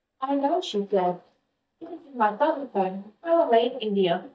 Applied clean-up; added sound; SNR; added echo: neural mask model DeepFilterNet 3.